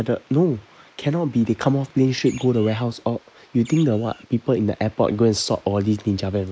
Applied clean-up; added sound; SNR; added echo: neural mask model Resemble Enhance denoiser.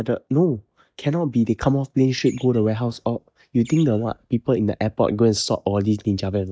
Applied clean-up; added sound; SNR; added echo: neural mask model DeepFilterNet 3.